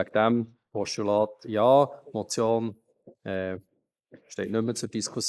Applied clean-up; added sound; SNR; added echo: neural mask model Resemble Enhance denoiser.